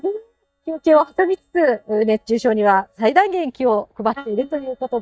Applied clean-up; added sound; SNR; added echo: neural mask model DeepFilterNet 3.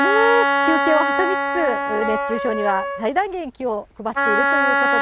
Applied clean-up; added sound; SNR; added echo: none; Wind instrument, woodwind instrument; -2 dB; none.